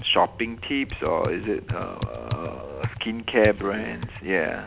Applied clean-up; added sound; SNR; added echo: none; Typing; 10 dB; none.